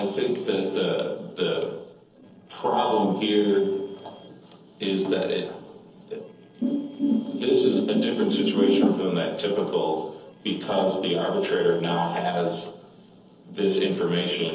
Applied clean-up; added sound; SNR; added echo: neural separator model SepFormer DNS4.